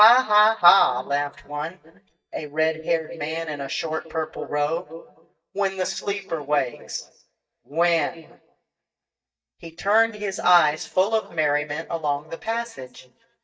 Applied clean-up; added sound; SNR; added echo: neural mask model DeepFilterNet 3.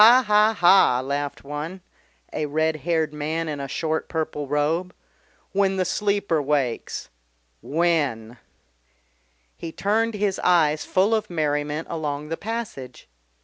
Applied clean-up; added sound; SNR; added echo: none; none; none; none.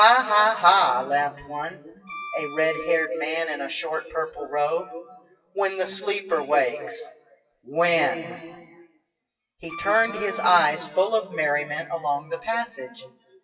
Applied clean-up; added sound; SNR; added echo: classical method WPE with log-MMSE.